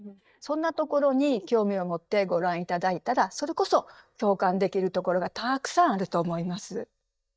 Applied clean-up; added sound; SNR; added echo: neural mask model DeepFilterNet 3.